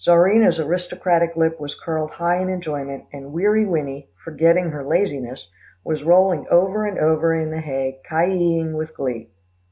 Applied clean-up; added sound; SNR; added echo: none; none; none; none.